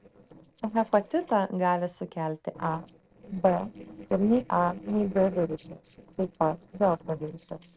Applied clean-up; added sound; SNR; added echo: neural separator model SepFormer DNS4.